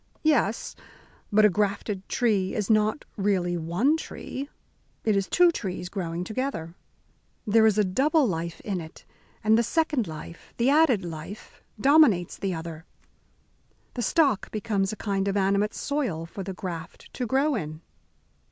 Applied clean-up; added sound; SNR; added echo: none; none; none; none.